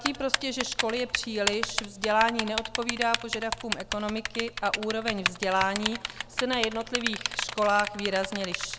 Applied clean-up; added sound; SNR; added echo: none; Typing; 4 dB; none.